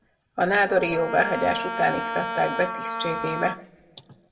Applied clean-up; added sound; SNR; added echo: none; Wind instrument, woodwind instrument; 6 dB; reverberation time 0.5 s.